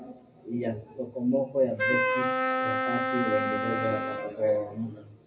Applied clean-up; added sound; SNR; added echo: none; Wind instrument, woodwind instrument; -2 dB; reverberation time 0.4 s.